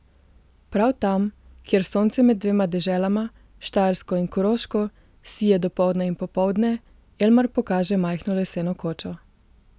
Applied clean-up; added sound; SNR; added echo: none; none; none; none.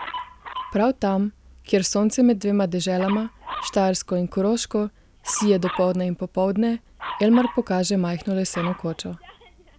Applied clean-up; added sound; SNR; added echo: none; Dog; 15 dB; none.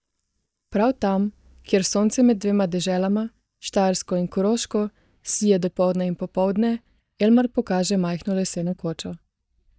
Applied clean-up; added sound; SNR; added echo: neural mask model DeepFilterNet 3.